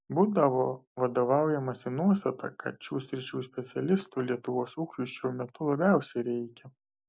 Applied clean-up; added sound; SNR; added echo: none; none; none; none.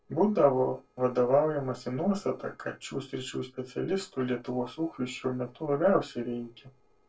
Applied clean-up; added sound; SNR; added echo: neural separator model SepFormer DNS4.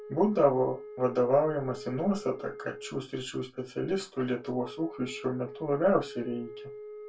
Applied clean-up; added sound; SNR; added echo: none; Wind instrument, woodwind instrument; 15 dB; reverberation time 0.2 s.